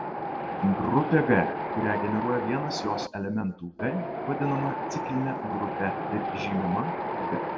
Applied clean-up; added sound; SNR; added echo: none; Wind; 3 dB; reverberation time 0.6 s.